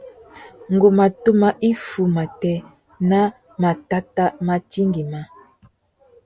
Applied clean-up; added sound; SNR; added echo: none; none; none; none.